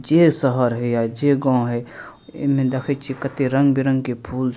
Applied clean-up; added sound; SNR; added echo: none; none; none; none.